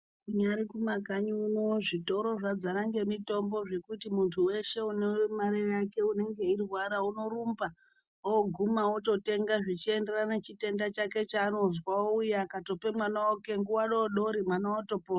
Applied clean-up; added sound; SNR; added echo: none; none; none; none.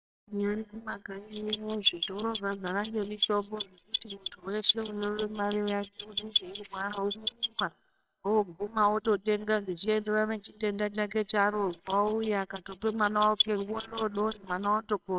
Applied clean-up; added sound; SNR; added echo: neural separator model SepFormer WHAMR!.